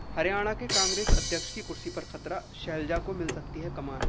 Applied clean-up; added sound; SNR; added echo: none; Crash cymbal + Car; -2 dB; none.